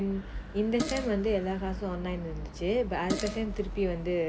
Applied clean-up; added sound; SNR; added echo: none; Fart; 10 dB; none.